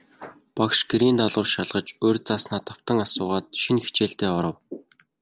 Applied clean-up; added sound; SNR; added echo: none; none; none; none.